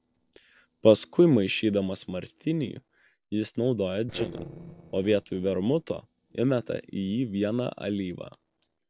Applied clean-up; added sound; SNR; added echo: neural separator model SepFormer DNS4.